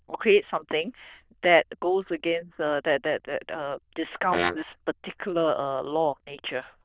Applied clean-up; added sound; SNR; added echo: neural diffusion model UNIVERSE++.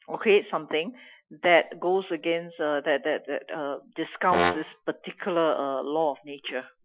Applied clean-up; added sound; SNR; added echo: classical method Wiener filter.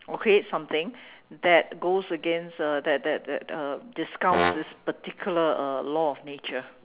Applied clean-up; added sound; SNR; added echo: none; Brass instrument; 4 dB; none.